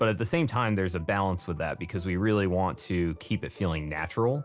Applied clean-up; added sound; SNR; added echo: none; none; none; none.